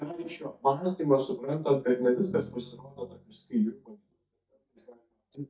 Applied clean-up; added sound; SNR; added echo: neural mask model DeepFilterNet 3.